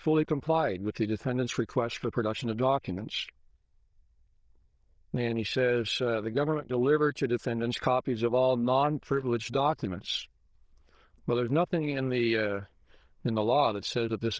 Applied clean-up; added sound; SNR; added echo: neural diffusion model UNIVERSE++.